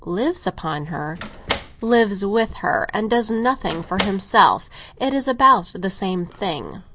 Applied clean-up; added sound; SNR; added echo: none; Slam; 11 dB; none.